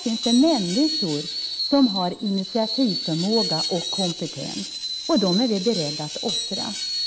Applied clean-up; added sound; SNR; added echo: none; Screech; 5 dB; none.